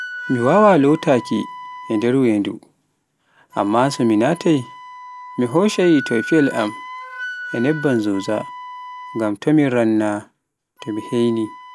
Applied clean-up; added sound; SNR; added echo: none; Wind instrument, woodwind instrument; 15 dB; none.